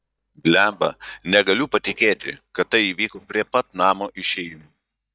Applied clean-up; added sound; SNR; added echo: neural mask model DeepFilterNet 3.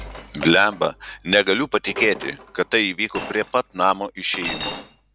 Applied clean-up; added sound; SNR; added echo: none; Chink, clink; 14 dB; none.